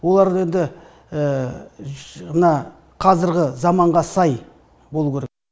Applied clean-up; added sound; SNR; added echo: none; none; none; none.